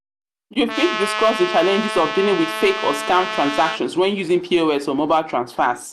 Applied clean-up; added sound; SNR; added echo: none; Trumpet; 6 dB; none.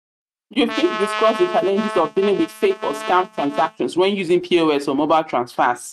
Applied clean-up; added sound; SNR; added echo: neural mask model RNNoise.